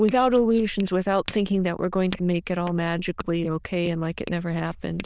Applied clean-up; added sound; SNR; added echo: neural diffusion model UNIVERSE++.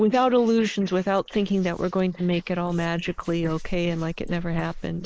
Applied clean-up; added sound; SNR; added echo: neural mask model Resemble Enhance denoiser.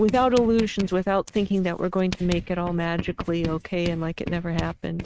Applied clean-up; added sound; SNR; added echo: neural mask model RNNoise.